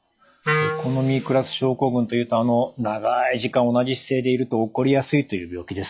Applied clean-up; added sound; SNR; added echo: classical method log-MMSE.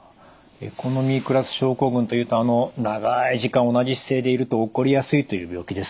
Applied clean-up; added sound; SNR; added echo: none; none; none; none.